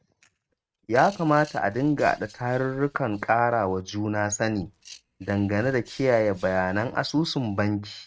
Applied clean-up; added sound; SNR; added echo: neural mask model RNNoise.